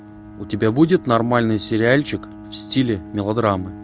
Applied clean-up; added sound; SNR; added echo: none; Bowed string instrument; 17 dB; none.